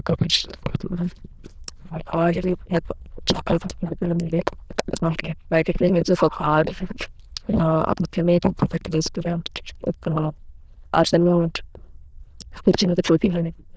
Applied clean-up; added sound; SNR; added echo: neural diffusion model UNIVERSE++.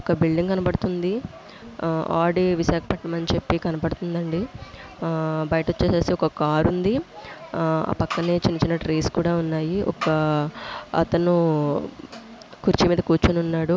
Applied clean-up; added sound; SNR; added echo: none; none; none; none.